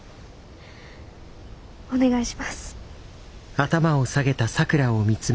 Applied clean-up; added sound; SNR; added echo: none; none; none; none.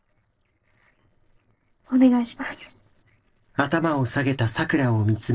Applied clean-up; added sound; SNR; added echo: neural separator model SepFormer DNS4.